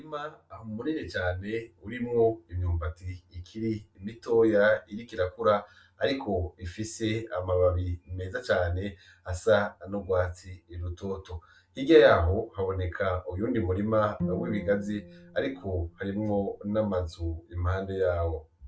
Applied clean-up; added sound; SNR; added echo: none; Bowed string instrument; 10 dB; none.